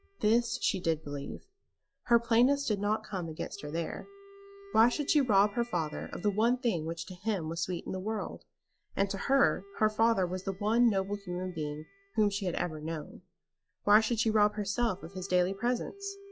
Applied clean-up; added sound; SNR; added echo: classical method log-MMSE.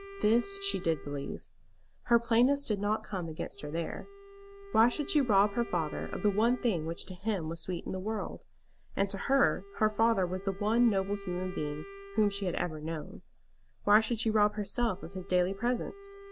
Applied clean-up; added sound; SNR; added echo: none; Wind instrument, woodwind instrument; 19 dB; none.